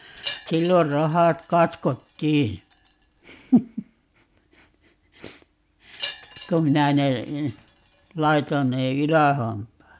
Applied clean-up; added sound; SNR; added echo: none; Wind chime; 16 dB; none.